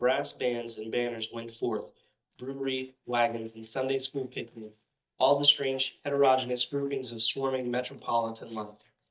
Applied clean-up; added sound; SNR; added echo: neural mask model DeepFilterNet 3.